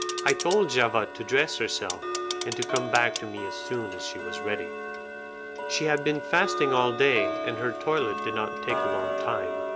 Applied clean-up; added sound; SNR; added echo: none; Tick-tock; 4 dB; none.